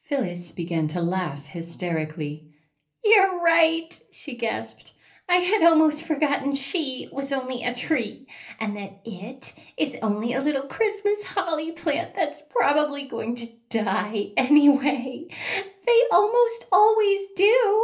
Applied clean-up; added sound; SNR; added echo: none; none; none; reverberation time 0.3 s.